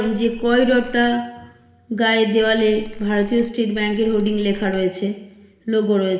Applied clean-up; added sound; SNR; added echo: none; Squeak / Tools; 15 dB; reverberation time 1.0 s.